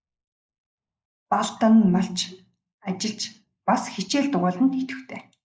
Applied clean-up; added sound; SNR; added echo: neural mask model Resemble Enhance denoiser.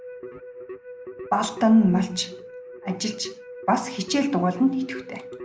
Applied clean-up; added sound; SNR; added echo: none; Keyboard (musical); 14 dB; none.